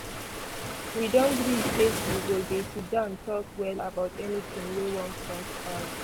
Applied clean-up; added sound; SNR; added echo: none; Waves, surf; 5 dB; none.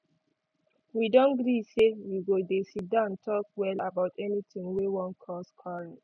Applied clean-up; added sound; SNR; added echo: none; none; none; none.